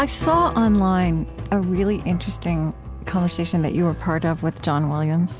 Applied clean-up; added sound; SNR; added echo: none; none; none; none.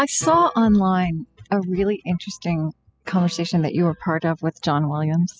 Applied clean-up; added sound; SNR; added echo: classical method spectral subtraction.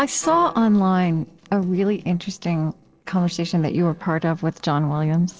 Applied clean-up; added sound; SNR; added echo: neural separator model SepFormer DNS4.